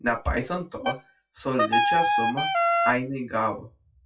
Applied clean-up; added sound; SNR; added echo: classical method WPE with log-MMSE.